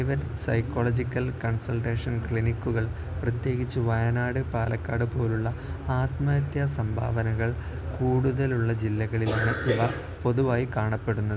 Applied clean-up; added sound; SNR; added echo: none; none; none; none.